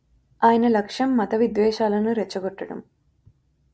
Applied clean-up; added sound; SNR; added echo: none; none; none; none.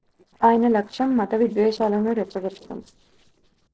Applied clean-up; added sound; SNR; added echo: neural separator model SepFormer DNS4.